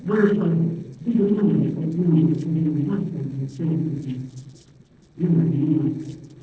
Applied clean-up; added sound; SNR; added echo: neural separator model SepFormer DNS4.